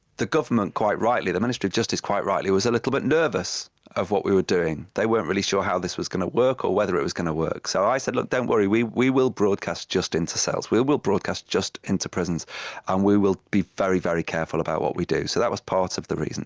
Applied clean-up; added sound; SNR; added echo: none; none; none; none.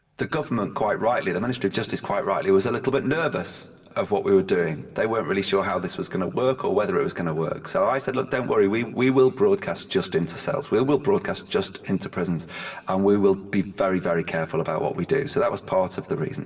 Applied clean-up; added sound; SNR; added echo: none; none; none; reverberation time 1.8 s.